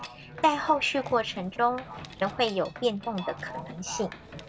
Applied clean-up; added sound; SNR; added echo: none; Livestock, farm animals, working animals + Mechanisms; 13 dB; none.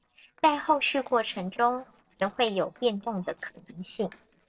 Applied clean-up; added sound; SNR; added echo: neural separator model SepFormer DNS4.